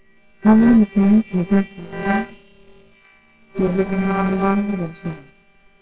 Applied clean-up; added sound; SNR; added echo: neural separator model SepFormer WHAMR!.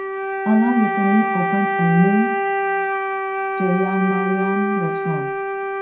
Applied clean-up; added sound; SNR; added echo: none; Wind instrument, woodwind instrument; 1 dB; reverberation time 0.5 s.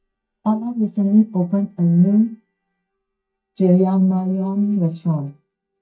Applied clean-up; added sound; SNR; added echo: neural mask model DeepFilterNet 3.